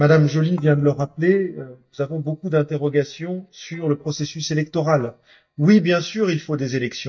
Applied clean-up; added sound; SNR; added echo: neural mask model DeepFilterNet 3.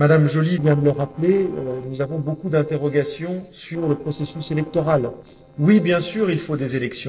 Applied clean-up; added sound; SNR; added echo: neural separator model SepFormer DNS4.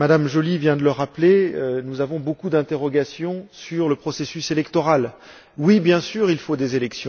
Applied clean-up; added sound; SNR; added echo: none; none; none; none.